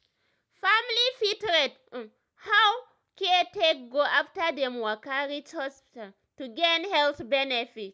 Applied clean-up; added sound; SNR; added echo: none; none; none; none.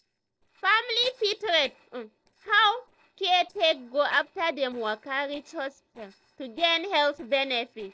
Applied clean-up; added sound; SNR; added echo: neural separator model SepFormer DNS4.